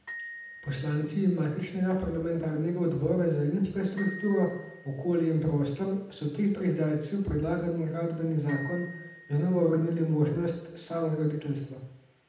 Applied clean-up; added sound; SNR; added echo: none; Glockenspiel; 19 dB; reverberation time 0.8 s.